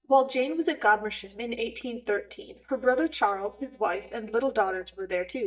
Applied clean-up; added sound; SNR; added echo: neural mask model DeepFilterNet 3.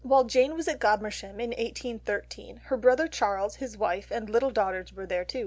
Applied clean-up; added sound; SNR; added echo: none; none; none; none.